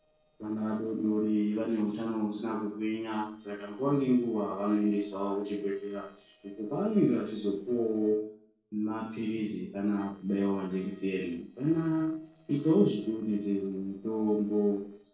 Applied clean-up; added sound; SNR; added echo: neural separator model SepFormer DNS4.